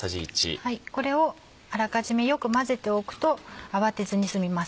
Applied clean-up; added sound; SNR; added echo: none; none; none; none.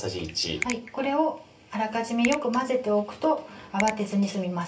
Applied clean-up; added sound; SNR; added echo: none; Finger snapping; 12 dB; reverberation time 0.3 s.